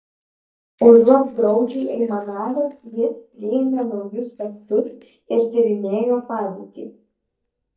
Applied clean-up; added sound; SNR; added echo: neural mask model DeepFilterNet 3.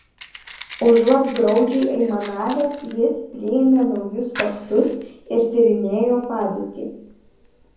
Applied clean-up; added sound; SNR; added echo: none; Fire; 19 dB; reverberation time 0.7 s.